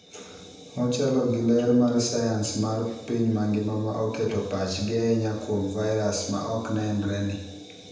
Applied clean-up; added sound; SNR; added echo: none; none; none; reverberation time 0.9 s.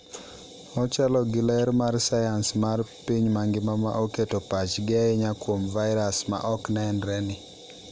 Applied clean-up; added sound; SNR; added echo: none; none; none; none.